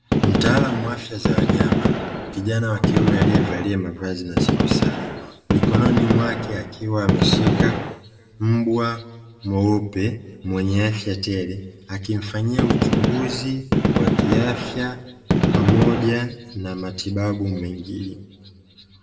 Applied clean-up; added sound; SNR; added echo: none; Gunshot, gunfire; -4 dB; reverberation time 1.2 s.